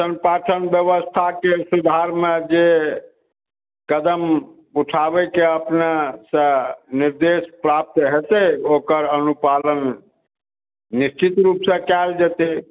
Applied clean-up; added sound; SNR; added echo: none; none; none; none.